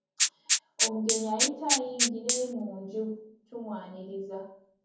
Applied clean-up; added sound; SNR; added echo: none; Rattle (instrument); -5 dB; reverberation time 0.6 s.